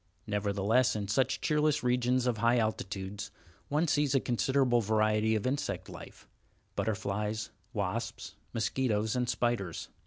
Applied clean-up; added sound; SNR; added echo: none; none; none; none.